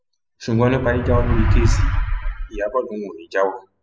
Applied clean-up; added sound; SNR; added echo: classical method spectral subtraction.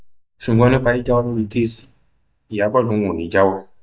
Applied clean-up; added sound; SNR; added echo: neural mask model DeepFilterNet 3.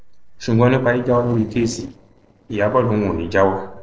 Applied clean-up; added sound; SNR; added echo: neural separator model SepFormer DNS4.